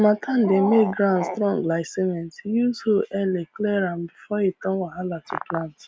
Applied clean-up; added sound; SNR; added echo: none; none; none; none.